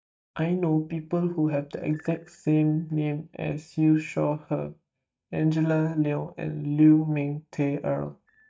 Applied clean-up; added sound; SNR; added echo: neural mask model DeepFilterNet 3.